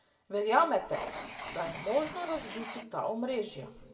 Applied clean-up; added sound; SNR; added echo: none; Writing; 3 dB; reverberation time 1.8 s.